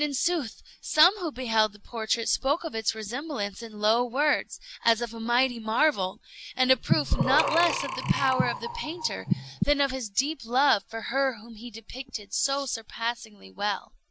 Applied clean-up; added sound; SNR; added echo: none; Breathing; 1 dB; none.